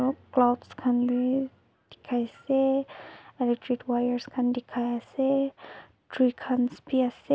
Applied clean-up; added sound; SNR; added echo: none; none; none; none.